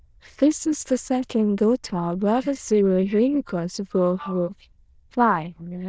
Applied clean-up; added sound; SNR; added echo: neural diffusion model UNIVERSE++.